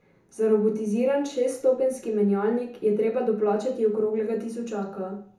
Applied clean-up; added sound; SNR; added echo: none; none; none; reverberation time 0.7 s.